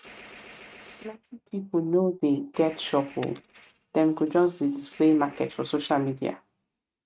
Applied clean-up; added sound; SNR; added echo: neural mask model RNNoise.